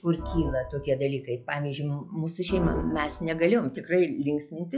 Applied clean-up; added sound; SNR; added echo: classical method log-MMSE.